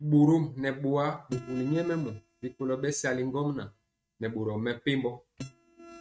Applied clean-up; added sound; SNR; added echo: neural mask model RNNoise.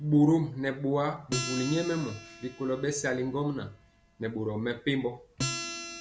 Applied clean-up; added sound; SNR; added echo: none; Acoustic guitar; 11 dB; none.